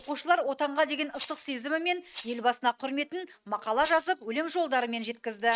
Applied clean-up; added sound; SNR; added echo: neural mask model RNNoise.